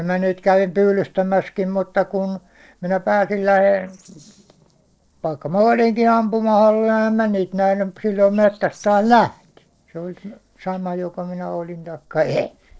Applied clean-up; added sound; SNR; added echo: neural separator model SepFormer DNS4.